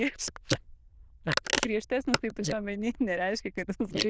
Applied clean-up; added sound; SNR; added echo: neural diffusion model UNIVERSE++.